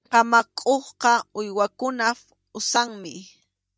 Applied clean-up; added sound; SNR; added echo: neural mask model DeepFilterNet 3.